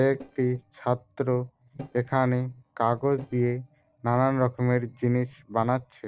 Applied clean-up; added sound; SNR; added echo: neural separator model SepFormer DNS4.